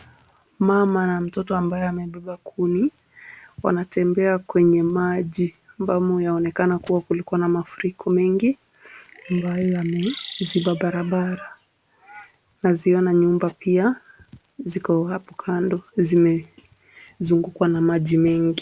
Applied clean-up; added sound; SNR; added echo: none; Chirp, tweet; 16 dB; none.